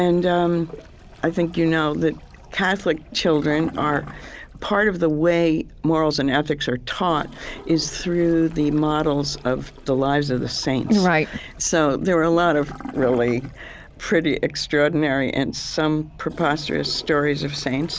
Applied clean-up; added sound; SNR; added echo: none; Toilet flush / Gurgling + Wind; 18 dB; none.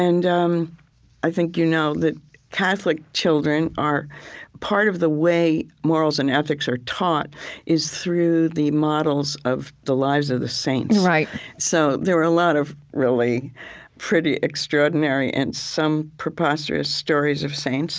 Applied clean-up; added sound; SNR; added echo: none; none; none; none.